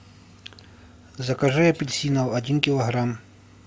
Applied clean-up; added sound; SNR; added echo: none; none; none; none.